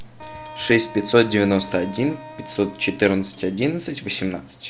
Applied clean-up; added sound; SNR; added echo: none; Bell + Wind instrument, woodwind instrument; 17 dB; none.